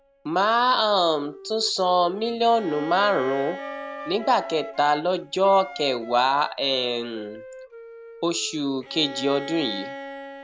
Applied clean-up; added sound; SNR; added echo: none; Wind instrument, woodwind instrument + Bowed string instrument; 14 dB; none.